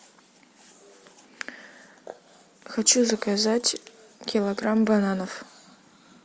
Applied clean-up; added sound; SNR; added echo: none; none; none; none.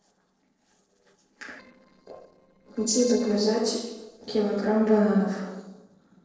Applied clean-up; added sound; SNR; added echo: neural separator model SepFormer DNS4.